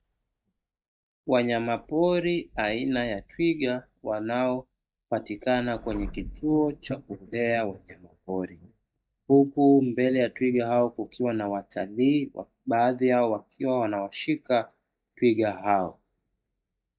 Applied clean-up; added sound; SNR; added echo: neural mask model DeepFilterNet 3.